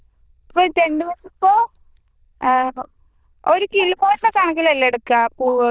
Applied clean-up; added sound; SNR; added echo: neural diffusion model UNIVERSE++.